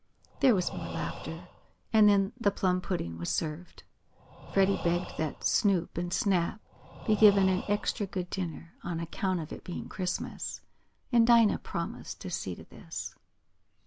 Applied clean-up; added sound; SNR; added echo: none; Breathing; 14 dB; none.